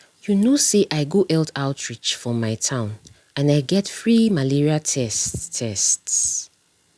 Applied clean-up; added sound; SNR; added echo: none; none; none; none.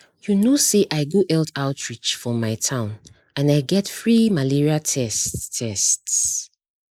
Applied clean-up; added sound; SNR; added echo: neural mask model Resemble Enhance denoiser.